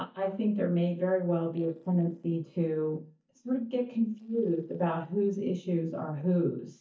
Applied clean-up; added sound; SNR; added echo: neural mask model DeepFilterNet 3.